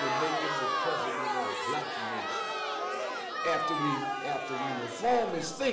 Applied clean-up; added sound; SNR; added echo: none; Crowd; -2 dB; reverberation time 1.6 s.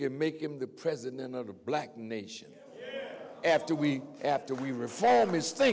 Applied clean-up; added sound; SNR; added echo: none; none; none; none.